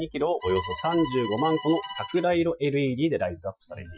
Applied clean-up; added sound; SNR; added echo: classical method Wiener filter.